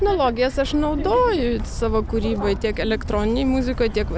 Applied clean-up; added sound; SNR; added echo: none; none; none; none.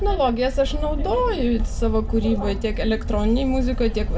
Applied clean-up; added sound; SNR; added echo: none; none; none; reverberation time 0.3 s.